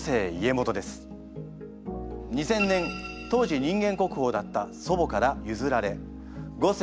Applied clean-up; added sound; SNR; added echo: none; none; none; none.